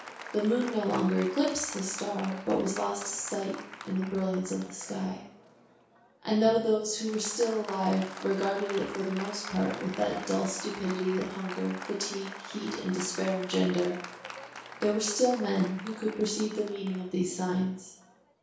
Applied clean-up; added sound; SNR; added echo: none; Applause; 13 dB; reverberation time 0.6 s.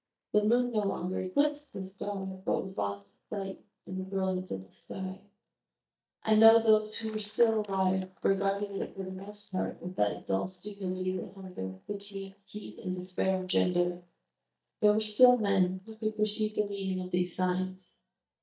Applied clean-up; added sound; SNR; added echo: neural mask model DeepFilterNet 3.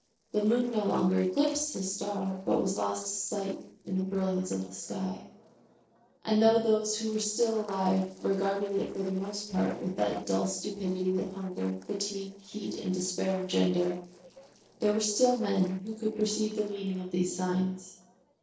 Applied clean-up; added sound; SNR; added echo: neural separator model SepFormer DNS4.